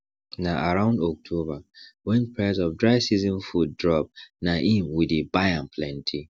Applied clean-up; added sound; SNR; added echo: none; none; none; none.